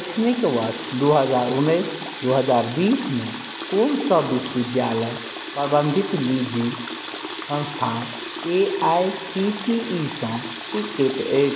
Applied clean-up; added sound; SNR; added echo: none; Water tap, faucet; 10 dB; none.